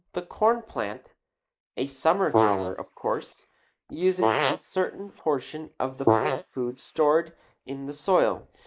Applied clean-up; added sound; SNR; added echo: neural mask model Resemble Enhance denoiser.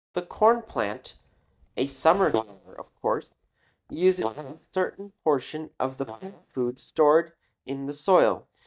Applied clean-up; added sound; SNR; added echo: neural mask model DeepFilterNet 3.